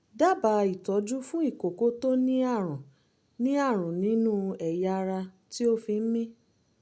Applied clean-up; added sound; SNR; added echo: none; none; none; none.